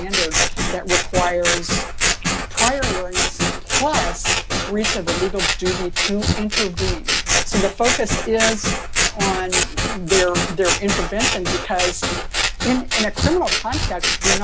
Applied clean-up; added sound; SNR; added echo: none; Scissors; -3 dB; none.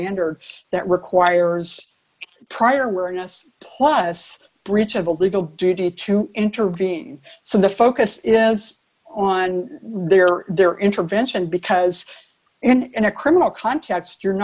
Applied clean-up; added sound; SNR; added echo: none; none; none; none.